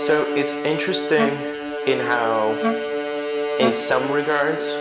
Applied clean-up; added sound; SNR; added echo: none; Wind instrument, woodwind instrument + Bowed string instrument; 2 dB; none.